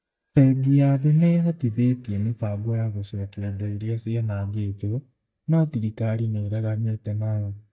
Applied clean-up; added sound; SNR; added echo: neural mask model DeepFilterNet 3.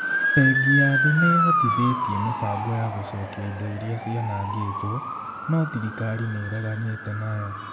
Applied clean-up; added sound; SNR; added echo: none; Motor vehicle (road) / Siren; 1 dB; reverberation time 0.8 s.